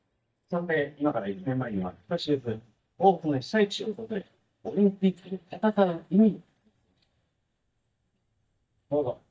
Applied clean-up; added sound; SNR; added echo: neural mask model DeepFilterNet 3.